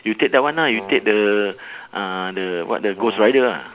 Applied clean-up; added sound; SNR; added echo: none; Brass instrument; 16 dB; none.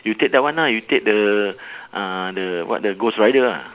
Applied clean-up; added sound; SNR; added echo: none; none; none; none.